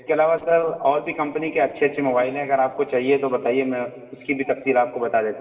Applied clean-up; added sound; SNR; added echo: neural separator model SepFormer DNS4.